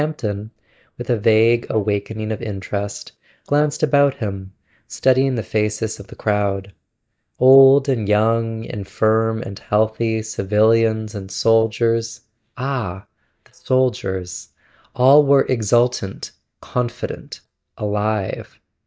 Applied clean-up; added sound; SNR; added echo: neural mask model DeepFilterNet 3.